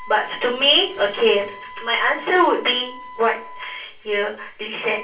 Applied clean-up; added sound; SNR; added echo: none; Wind instrument, woodwind instrument; 18 dB; reverberation time 0.3 s.